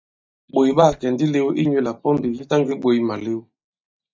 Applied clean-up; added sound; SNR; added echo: neural mask model DeepFilterNet 3.